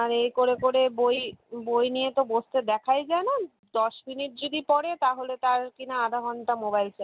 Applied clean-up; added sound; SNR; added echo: none; none; none; none.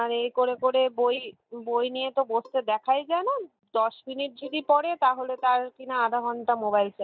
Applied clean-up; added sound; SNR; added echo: neural mask model DeepFilterNet 3.